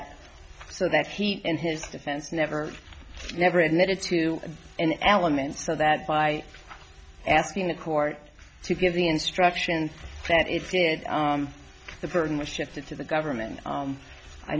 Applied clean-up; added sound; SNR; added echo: none; none; none; none.